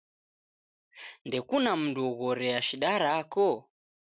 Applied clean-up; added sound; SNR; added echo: none; none; none; none.